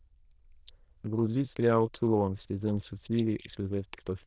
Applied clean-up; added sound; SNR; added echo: neural diffusion model UNIVERSE++.